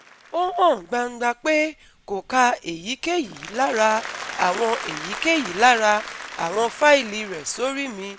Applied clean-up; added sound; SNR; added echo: none; Applause; 14 dB; none.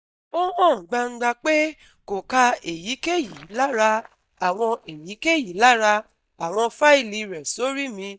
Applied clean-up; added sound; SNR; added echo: neural mask model DeepFilterNet 3.